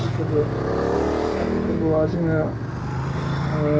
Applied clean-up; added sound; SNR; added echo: none; Motorcycle; -2 dB; reverberation time 0.2 s.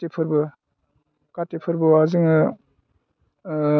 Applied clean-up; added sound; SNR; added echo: none; none; none; none.